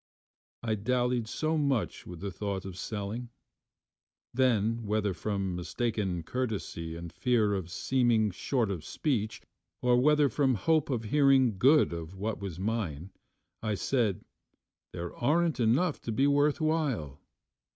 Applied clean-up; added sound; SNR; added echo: none; none; none; none.